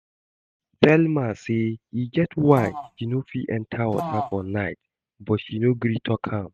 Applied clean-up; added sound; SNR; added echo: neural mask model RNNoise.